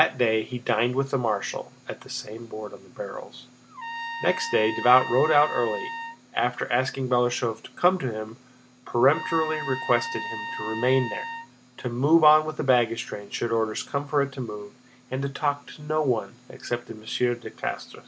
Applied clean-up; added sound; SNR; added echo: none; Trumpet; 9 dB; none.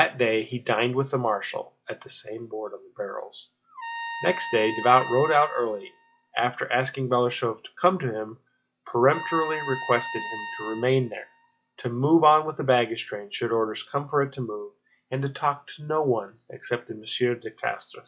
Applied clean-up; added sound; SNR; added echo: classical method log-MMSE.